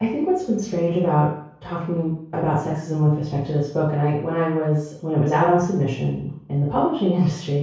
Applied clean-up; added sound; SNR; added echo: none; none; none; reverberation time 0.6 s.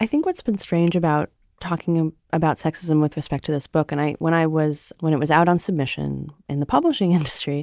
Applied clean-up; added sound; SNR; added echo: none; none; none; none.